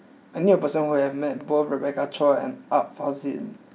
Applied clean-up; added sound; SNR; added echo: none; none; none; none.